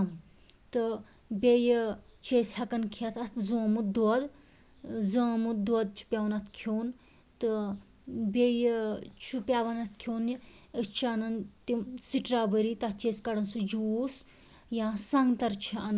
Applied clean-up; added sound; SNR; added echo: none; none; none; none.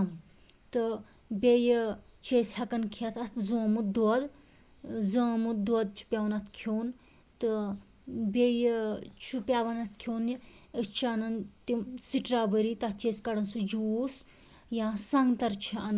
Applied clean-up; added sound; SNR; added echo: neural mask model Resemble Enhance denoiser.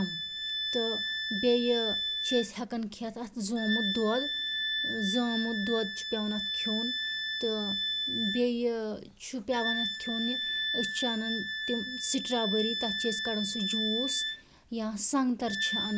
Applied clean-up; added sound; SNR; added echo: none; Wind instrument, woodwind instrument; 2 dB; none.